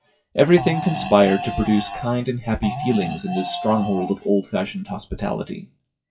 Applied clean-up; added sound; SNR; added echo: classical method WPE with log-MMSE.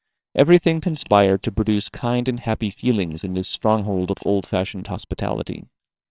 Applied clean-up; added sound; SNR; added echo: neural separator model SepFormer WHAMR!.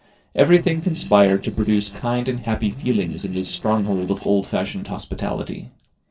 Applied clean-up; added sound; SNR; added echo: neural separator model SepFormer DNS4.